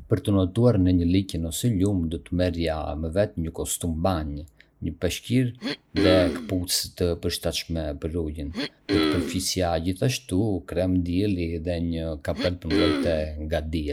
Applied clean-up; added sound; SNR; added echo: none; Cough; 1 dB; none.